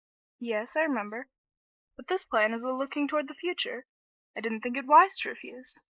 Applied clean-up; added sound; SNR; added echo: neural mask model Resemble Enhance denoiser.